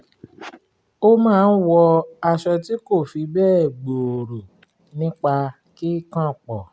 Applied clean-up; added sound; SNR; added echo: none; none; none; none.